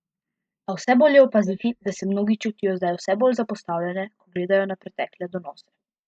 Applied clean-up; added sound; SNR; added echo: neural mask model Resemble Enhance denoiser.